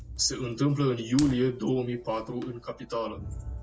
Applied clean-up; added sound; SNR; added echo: none; Fire + Crowd; 13 dB; none.